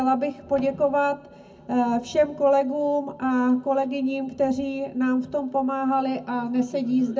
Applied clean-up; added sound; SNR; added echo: none; none; none; reverberation time 0.3 s.